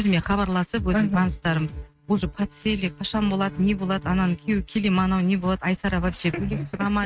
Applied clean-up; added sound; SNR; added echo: neural mask model RNNoise.